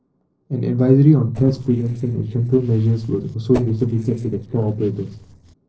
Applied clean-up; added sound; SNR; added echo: neural separator model SepFormer DNS4.